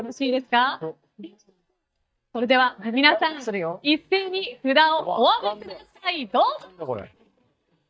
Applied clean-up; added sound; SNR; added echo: neural mask model DeepFilterNet 3.